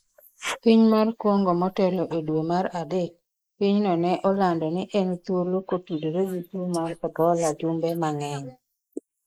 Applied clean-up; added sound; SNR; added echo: neural mask model Resemble Enhance denoiser.